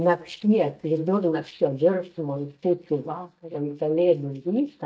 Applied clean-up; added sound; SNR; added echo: neural mask model DeepFilterNet 3.